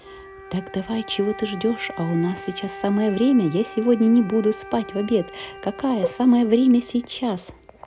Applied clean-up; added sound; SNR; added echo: none; Wind instrument, woodwind instrument; 17 dB; none.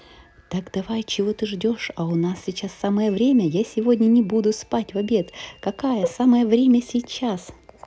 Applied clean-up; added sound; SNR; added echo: none; none; none; none.